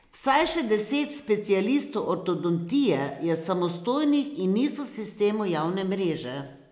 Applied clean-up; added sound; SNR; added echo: none; none; none; none.